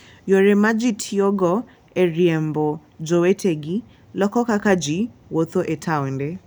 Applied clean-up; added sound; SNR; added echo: none; none; none; none.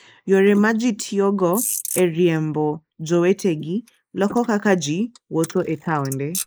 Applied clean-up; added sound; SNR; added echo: neural mask model Resemble Enhance denoiser.